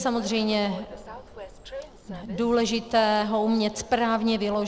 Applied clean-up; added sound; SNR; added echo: none; Train; 16 dB; none.